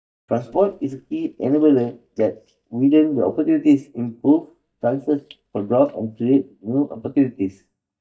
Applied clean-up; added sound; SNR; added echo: neural mask model DeepFilterNet 3.